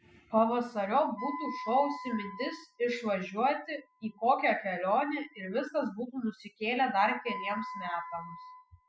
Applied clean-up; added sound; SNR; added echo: classical method spectral subtraction.